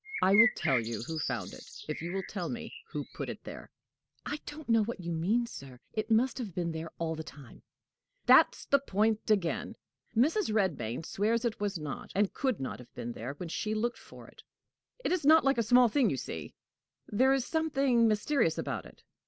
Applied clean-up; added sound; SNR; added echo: none; Bird; 6 dB; none.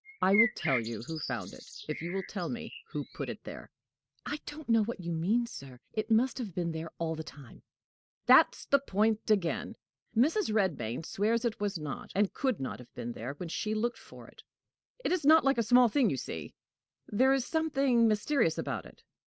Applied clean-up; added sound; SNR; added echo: neural mask model RNNoise.